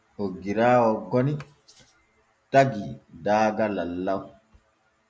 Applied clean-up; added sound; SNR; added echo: none; none; none; none.